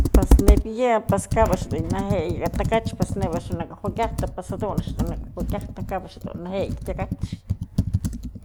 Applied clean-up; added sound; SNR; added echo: none; Computer keyboard; -4 dB; none.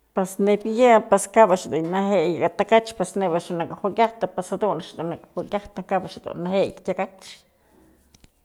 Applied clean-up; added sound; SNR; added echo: none; none; none; none.